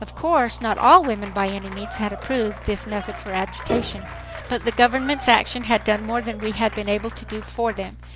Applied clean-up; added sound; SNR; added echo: none; Piano + Applause / Crowd; 14 dB; none.